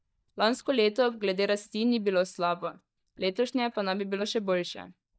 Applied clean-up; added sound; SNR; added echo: neural mask model DeepFilterNet 3.